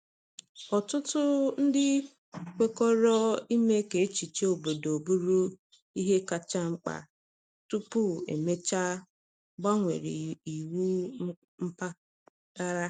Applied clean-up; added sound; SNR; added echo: none; none; none; none.